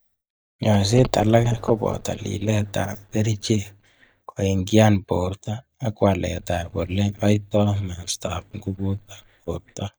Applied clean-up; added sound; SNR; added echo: neural mask model DeepFilterNet 3.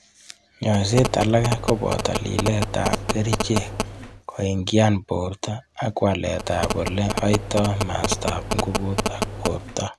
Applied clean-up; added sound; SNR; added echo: none; Telephone; 4 dB; none.